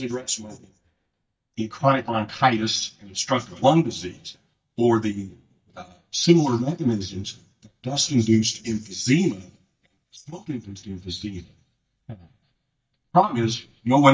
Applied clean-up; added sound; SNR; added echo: neural mask model DeepFilterNet 3.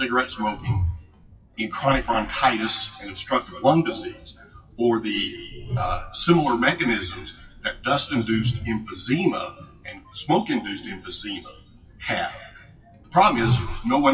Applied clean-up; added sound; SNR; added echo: classical method WPE with log-MMSE.